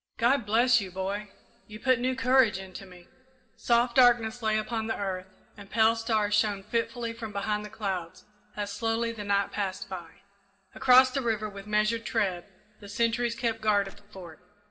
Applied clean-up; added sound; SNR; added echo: none; Crushing; 14 dB; reverberation time 1.3 s.